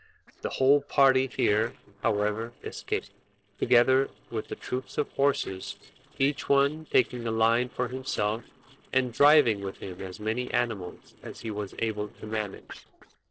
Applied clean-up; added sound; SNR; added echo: neural separator model SepFormer DNS4.